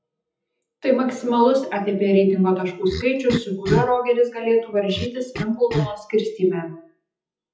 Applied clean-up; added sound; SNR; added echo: classical method WPE with log-MMSE.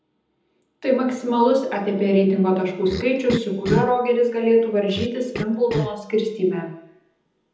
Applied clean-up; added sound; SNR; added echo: none; Cough; 9 dB; reverberation time 1.0 s.